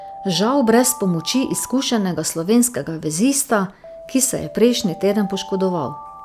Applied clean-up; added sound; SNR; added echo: none; Alarm; 16 dB; none.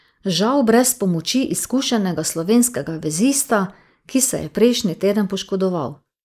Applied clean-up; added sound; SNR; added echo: neural mask model Resemble Enhance denoiser.